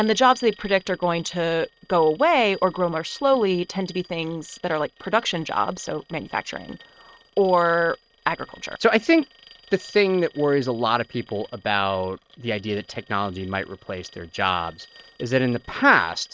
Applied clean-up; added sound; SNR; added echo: neural mask model RNNoise.